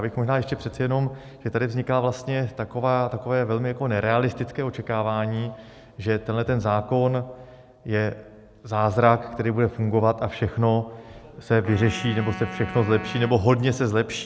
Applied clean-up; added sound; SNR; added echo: none; Wind instrument, woodwind instrument; 14 dB; none.